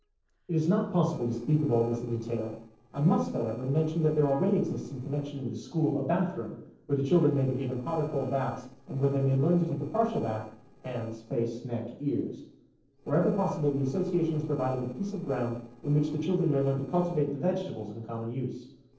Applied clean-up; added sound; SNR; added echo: neural separator model SepFormer DNS4.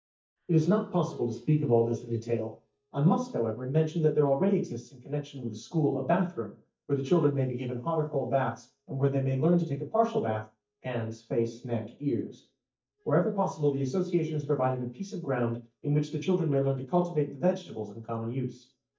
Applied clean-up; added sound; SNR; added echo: neural mask model DeepFilterNet 3.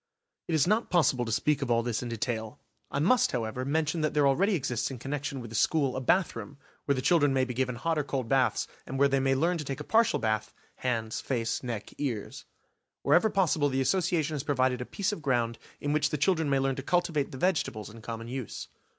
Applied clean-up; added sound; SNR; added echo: none; none; none; none.